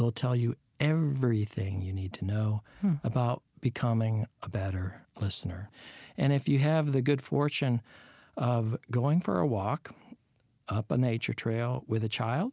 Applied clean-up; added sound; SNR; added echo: none; none; none; none.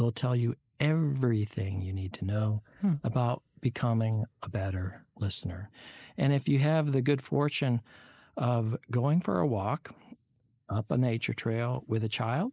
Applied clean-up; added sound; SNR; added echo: neural mask model Resemble Enhance denoiser.